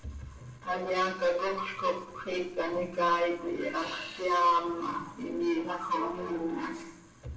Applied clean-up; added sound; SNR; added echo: none; none; none; reverberation time 0.7 s.